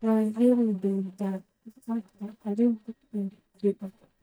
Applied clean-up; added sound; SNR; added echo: neural mask model DeepFilterNet 3.